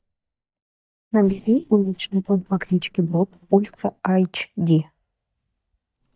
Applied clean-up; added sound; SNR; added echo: neural mask model DeepFilterNet 3.